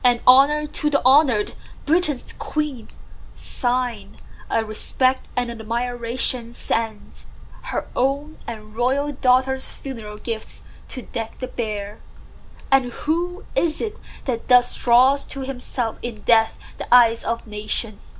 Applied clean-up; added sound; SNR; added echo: none; Tick; 12 dB; none.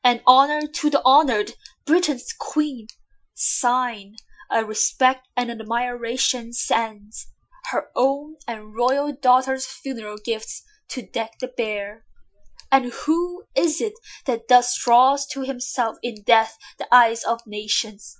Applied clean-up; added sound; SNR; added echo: classical method Wiener filter.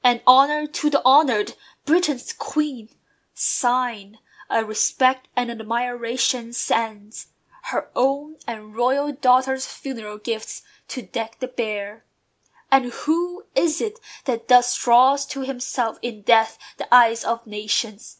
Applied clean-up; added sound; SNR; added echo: none; none; none; none.